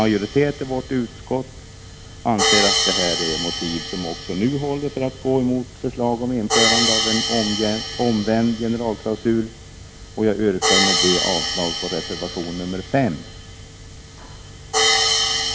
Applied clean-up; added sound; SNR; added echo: none; Hi-hat; 1 dB; none.